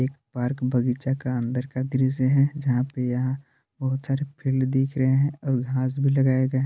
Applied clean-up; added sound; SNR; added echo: none; none; none; none.